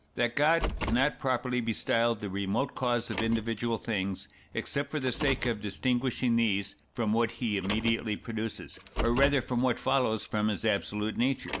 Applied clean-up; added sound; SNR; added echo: none; Car; 11 dB; none.